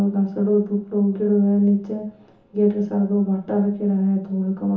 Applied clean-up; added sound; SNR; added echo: none; none; none; reverberation time 0.8 s.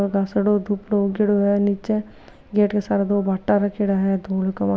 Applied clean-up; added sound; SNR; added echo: none; none; none; none.